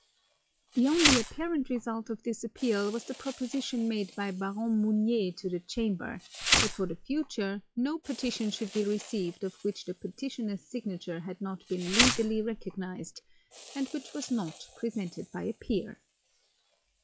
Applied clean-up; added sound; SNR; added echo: classical method log-MMSE.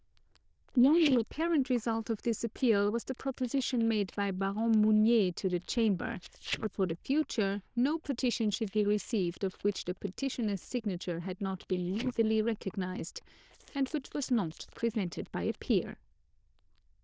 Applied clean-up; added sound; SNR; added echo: neural diffusion model UNIVERSE++.